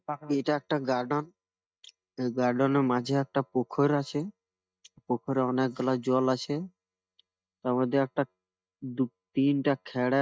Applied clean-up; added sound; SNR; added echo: neural mask model DeepFilterNet 3.